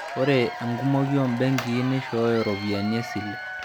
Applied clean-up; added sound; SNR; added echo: none; Applause / Crowd / Cheering; 10 dB; none.